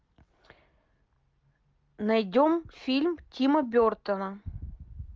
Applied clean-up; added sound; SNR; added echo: none; none; none; none.